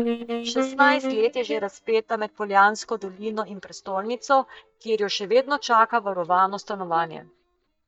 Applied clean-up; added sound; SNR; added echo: neural mask model DeepFilterNet 3.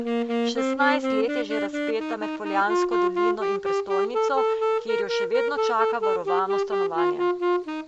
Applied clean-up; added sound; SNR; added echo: none; Wind instrument, woodwind instrument; -5 dB; none.